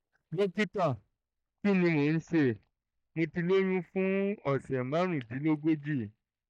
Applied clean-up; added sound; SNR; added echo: neural mask model DeepFilterNet 3.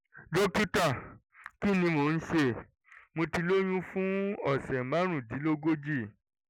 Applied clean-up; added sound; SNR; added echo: none; none; none; none.